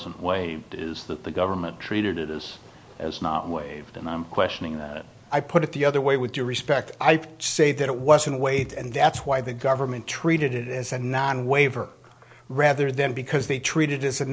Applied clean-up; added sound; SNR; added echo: none; none; none; none.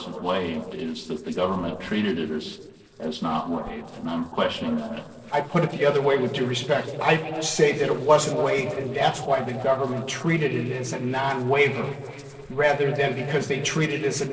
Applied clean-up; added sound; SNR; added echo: neural separator model SepFormer DNS4.